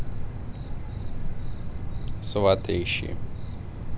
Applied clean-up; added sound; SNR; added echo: none; Cricket; -1 dB; none.